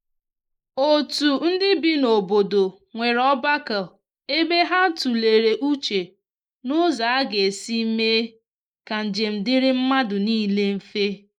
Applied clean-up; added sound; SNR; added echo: neural mask model Resemble Enhance denoiser.